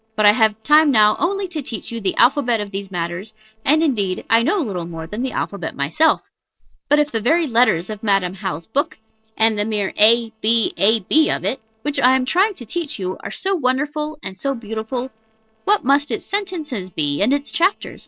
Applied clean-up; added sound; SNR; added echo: neural separator model SepFormer DNS4.